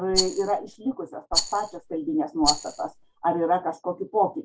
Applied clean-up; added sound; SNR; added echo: none; Rattle; 3 dB; none.